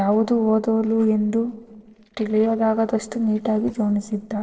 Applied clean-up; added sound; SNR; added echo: neural separator model SepFormer DNS4.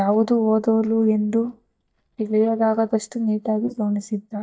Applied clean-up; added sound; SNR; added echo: neural mask model DeepFilterNet 3.